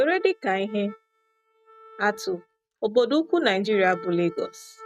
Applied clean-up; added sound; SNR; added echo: neural mask model RNNoise.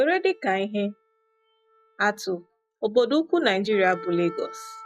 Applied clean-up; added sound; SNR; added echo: classical method log-MMSE.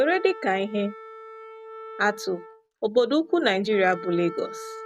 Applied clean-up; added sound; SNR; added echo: none; Wind instrument, woodwind instrument; 15 dB; none.